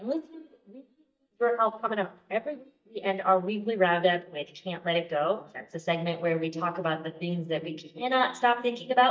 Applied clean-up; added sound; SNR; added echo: neural mask model DeepFilterNet 3.